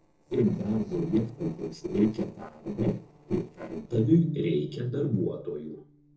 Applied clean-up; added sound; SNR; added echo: neural separator model SepFormer DNS4.